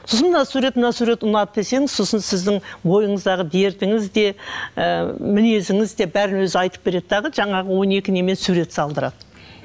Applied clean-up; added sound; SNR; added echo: none; none; none; none.